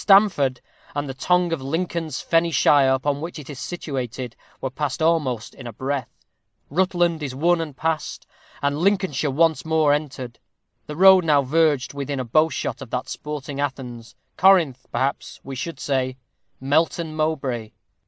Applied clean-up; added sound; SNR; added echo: none; none; none; none.